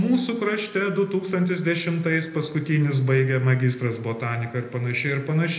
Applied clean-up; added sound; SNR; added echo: none; none; none; reverberation time 0.7 s.